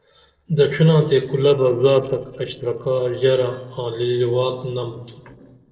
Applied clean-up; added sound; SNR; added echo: neural separator model SepFormer DNS4.